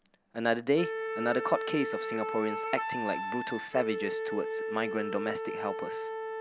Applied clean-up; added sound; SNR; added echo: none; Wind instrument, woodwind instrument; 3 dB; none.